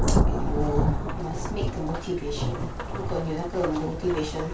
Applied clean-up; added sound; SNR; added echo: none; Rain / Thunderstorm; -4 dB; reverberation time 0.2 s.